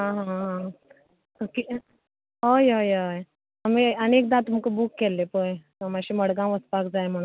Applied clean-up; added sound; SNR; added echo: none; none; none; none.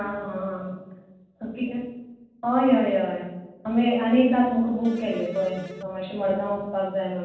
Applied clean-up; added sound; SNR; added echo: neural separator model SepFormer DNS4.